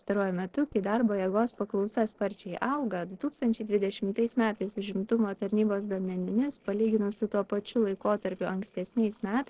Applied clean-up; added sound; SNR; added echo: neural separator model SepFormer DNS4.